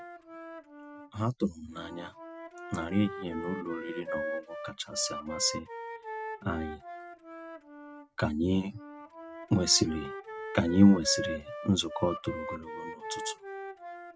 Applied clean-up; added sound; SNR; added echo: none; Wind instrument, woodwind instrument; 9 dB; none.